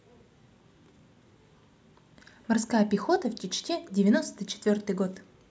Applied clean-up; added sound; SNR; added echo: none; none; none; none.